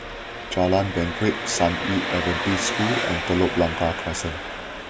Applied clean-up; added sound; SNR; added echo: none; Engine; 4 dB; none.